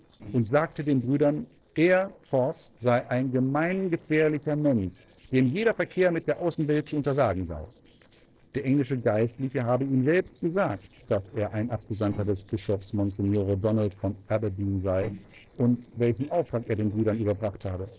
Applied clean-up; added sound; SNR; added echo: neural separator model SepFormer DNS4.